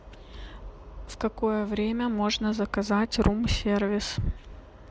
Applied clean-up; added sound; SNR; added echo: none; none; none; none.